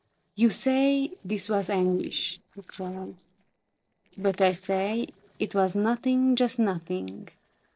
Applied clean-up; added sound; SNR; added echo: neural separator model SepFormer DNS4.